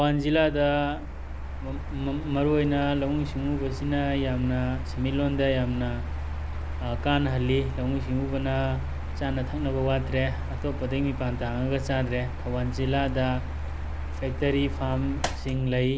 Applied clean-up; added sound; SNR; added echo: none; Mechanical fan; 5 dB; none.